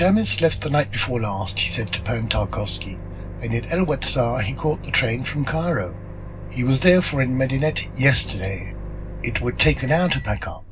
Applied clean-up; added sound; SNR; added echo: none; Microwave oven; 10 dB; reverberation time 0.4 s.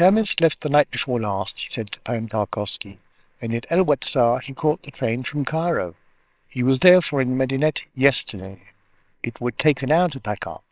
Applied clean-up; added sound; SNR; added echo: neural separator model SepFormer WHAMR!.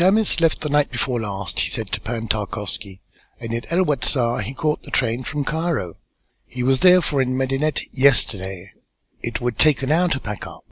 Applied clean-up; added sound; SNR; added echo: none; none; none; none.